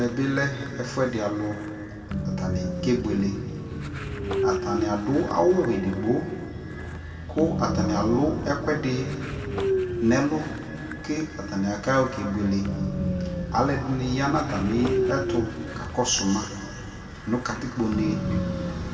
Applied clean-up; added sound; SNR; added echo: none; Train; 4 dB; reverberation time 2.0 s.